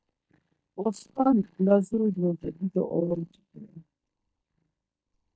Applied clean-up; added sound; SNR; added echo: neural mask model DeepFilterNet 3.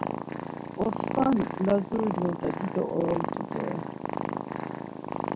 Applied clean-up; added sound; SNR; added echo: none; Purr; 3 dB; none.